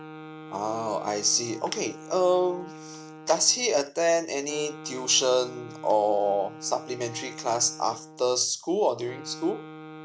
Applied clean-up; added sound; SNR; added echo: none; Wind instrument, woodwind instrument; 16 dB; none.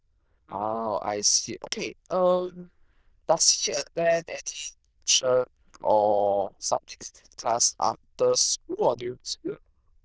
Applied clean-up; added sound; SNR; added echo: neural diffusion model UNIVERSE++.